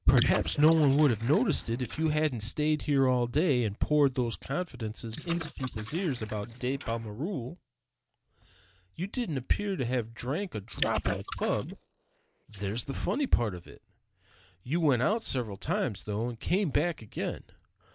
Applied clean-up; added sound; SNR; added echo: neural mask model Resemble Enhance denoiser.